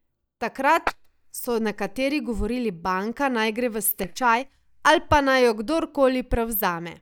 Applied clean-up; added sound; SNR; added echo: neural mask model DeepFilterNet 3.